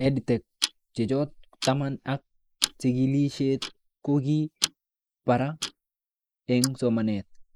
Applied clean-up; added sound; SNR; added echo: neural mask model Resemble Enhance denoiser.